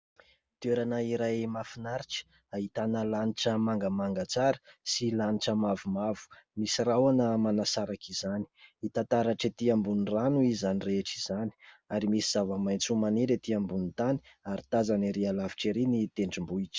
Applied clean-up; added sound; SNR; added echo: none; none; none; none.